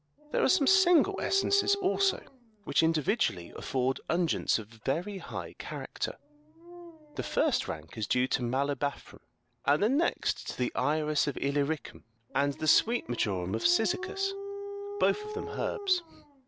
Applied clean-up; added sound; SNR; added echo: none; Dog; 13 dB; none.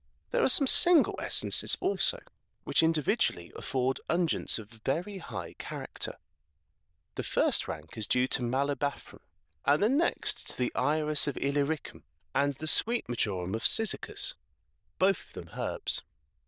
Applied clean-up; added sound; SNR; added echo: neural diffusion model UNIVERSE++.